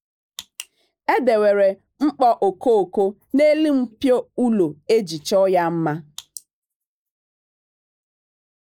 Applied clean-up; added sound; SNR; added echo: neural mask model Resemble Enhance denoiser.